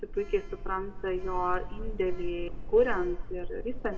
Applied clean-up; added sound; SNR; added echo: none; Sliding door; 3 dB; reverberation time 1.1 s.